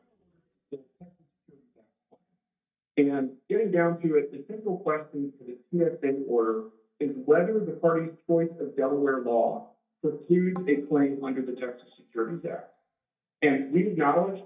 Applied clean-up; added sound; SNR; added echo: neural mask model DeepFilterNet 3.